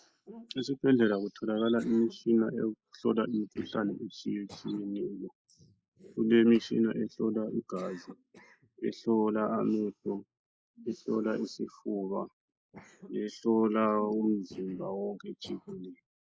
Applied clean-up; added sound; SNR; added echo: neural mask model Resemble Enhance denoiser.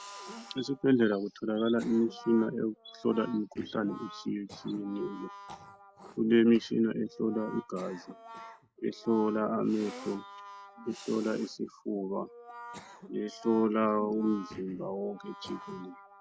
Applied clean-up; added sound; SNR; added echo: none; Cough + Brass instrument; 17 dB; none.